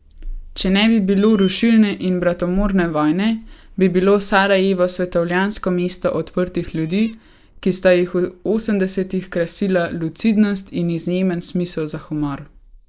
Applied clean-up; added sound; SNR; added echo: neural mask model Resemble Enhance denoiser.